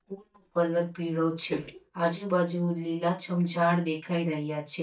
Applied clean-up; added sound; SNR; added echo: neural mask model DeepFilterNet 3.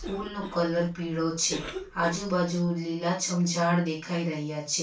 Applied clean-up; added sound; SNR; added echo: none; Cough; 16 dB; reverberation time 0.2 s.